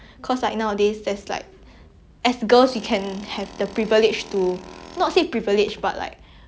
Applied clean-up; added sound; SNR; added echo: none; Tools; 19 dB; none.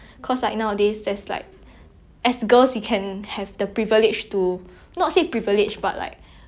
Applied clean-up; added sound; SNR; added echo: none; none; none; none.